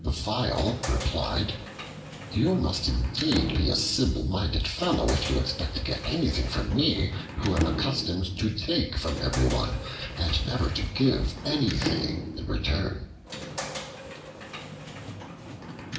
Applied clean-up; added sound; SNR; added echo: none; Sliding door / Slam; 9 dB; reverberation time 0.7 s.